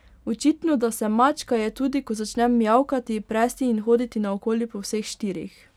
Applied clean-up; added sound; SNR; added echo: none; none; none; none.